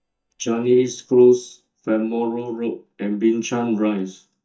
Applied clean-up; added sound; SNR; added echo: neural mask model DeepFilterNet 3.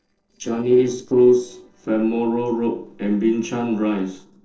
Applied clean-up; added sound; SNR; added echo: neural separator model SepFormer DNS4.